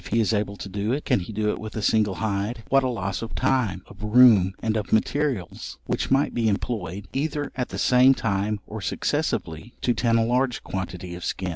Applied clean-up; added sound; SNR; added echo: none; none; none; none.